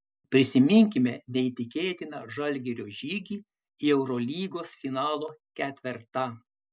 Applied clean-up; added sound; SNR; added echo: none; none; none; none.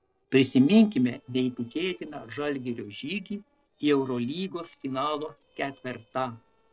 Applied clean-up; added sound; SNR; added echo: neural separator model SepFormer DNS4.